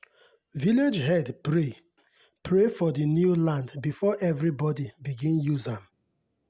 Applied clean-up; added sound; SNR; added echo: none; none; none; none.